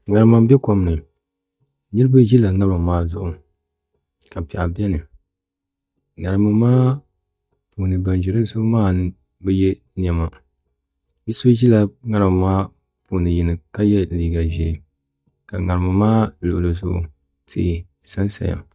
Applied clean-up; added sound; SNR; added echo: neural mask model DeepFilterNet 3.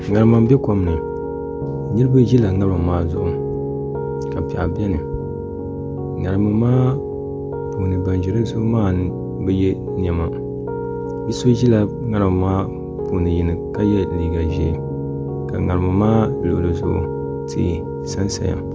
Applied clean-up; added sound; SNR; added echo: none; Piano; 5 dB; none.